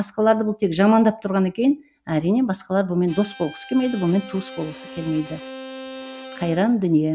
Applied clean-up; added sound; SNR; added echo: none; Bowed string instrument; 16 dB; none.